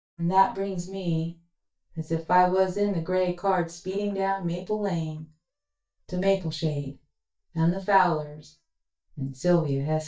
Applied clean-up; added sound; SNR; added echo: neural mask model DeepFilterNet 3.